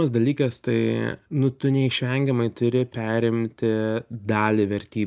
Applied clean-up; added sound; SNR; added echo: none; none; none; none.